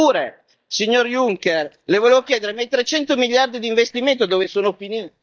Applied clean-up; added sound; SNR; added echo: neural mask model DeepFilterNet 3.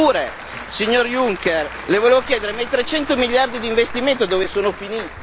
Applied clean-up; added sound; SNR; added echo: none; Applause / Crowd; 12 dB; none.